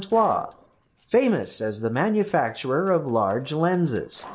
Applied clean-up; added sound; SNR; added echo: neural separator model SepFormer DNS4.